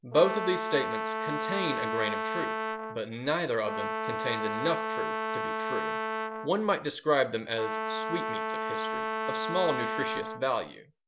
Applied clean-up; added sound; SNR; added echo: none; Brass instrument; 1 dB; none.